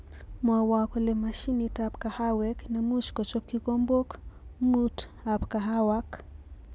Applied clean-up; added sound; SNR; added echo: none; none; none; none.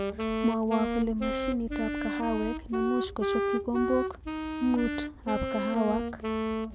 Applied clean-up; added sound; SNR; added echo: none; Wind instrument, woodwind instrument; 1 dB; none.